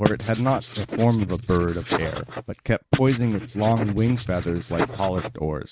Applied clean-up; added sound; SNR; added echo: neural mask model RNNoise.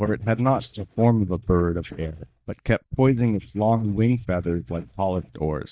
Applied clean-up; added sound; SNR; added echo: neural mask model DeepFilterNet 3.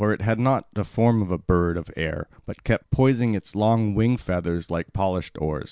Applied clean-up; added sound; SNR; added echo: none; none; none; none.